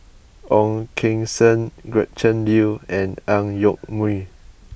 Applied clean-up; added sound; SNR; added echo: none; none; none; none.